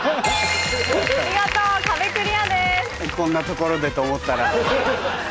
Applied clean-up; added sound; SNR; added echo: none; Wind instrument, woodwind instrument; 19 dB; none.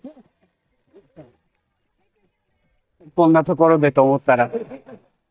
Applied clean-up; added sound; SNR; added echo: neural mask model DeepFilterNet 3.